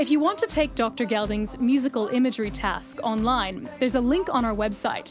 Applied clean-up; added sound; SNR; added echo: none; none; none; none.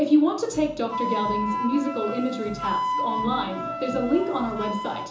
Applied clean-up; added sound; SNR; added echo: none; Wind instrument, woodwind instrument; 5 dB; reverberation time 0.6 s.